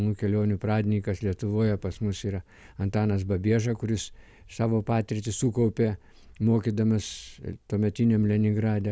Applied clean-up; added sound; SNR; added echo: none; none; none; none.